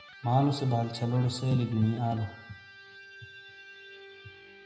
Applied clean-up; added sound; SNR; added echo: none; Electric guitar; 20 dB; reverberation time 0.8 s.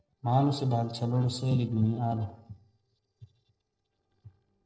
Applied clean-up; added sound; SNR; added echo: neural separator model SepFormer DNS4.